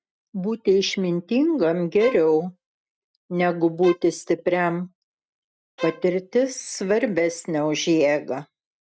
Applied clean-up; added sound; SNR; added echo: neural mask model RNNoise.